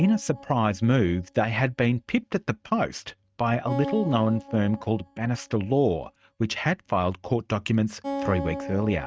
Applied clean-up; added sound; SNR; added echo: neural mask model RNNoise.